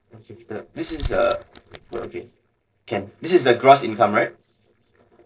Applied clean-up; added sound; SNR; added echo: neural separator model SepFormer DNS4.